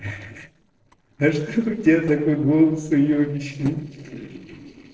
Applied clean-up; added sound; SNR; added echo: neural separator model SepFormer DNS4.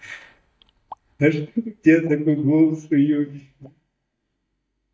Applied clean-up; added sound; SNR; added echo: neural mask model DeepFilterNet 3.